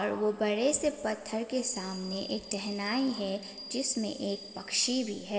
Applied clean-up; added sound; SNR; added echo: none; Bell; 14 dB; reverberation time 2.1 s.